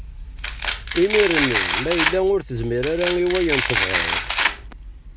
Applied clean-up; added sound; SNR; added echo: none; Domestic sounds, home sounds; 1 dB; none.